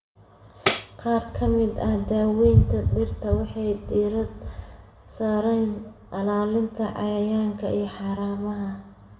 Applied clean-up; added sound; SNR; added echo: none; Tambourine; 8 dB; reverberation time 0.6 s.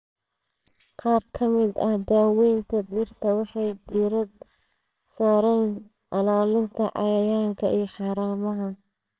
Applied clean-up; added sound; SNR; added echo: neural separator model SepFormer WHAMR!.